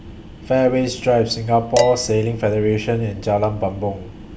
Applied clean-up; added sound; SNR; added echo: none; Dishes, pots, and pans; 10 dB; none.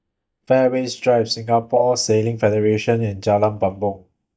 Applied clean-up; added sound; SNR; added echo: neural mask model DeepFilterNet 3.